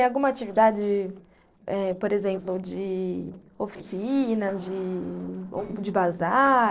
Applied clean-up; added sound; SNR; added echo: neural separator model SepFormer DNS4.